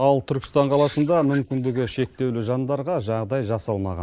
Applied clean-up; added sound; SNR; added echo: neural mask model Resemble Enhance denoiser.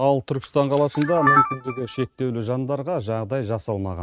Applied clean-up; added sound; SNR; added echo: neural mask model RNNoise.